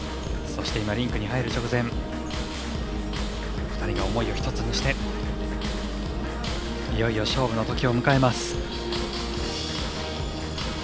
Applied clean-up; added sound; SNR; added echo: none; Drum kit; 16 dB; none.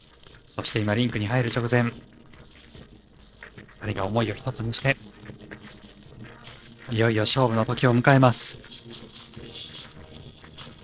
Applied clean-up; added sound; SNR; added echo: neural separator model SepFormer DNS4.